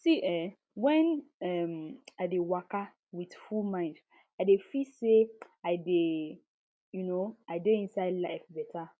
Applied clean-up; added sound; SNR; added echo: none; none; none; none.